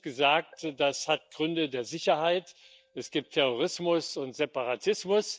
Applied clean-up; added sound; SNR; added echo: neural mask model DeepFilterNet 3.